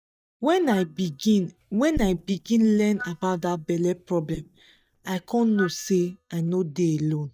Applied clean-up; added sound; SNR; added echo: neural mask model DeepFilterNet 3.